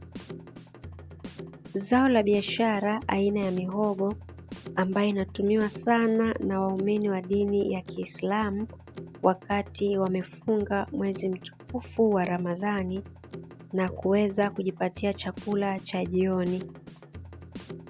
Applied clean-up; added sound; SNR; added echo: none; Drum kit; 16 dB; none.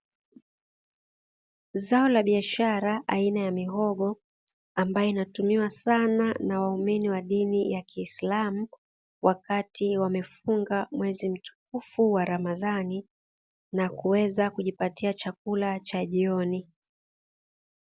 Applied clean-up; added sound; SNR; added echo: none; none; none; none.